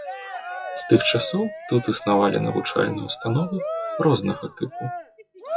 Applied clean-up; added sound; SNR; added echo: classical method WPE with log-MMSE.